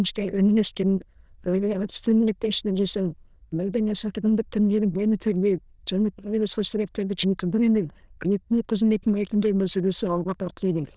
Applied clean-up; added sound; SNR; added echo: neural diffusion model UNIVERSE++.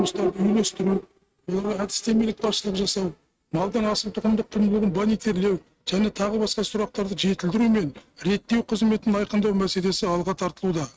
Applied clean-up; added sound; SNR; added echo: neural mask model RNNoise.